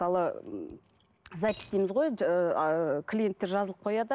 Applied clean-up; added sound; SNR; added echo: none; Coin (dropping); 10 dB; none.